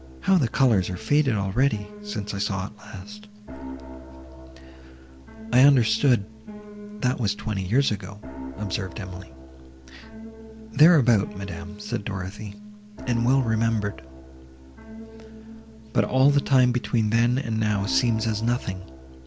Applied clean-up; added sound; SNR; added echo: none; Piano; 14 dB; none.